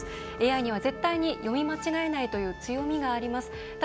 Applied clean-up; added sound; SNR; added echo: none; Wind instrument, woodwind instrument; 12 dB; none.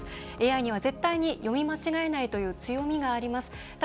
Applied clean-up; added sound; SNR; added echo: none; none; none; none.